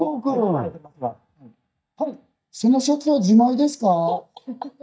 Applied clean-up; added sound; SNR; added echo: neural mask model DeepFilterNet 3.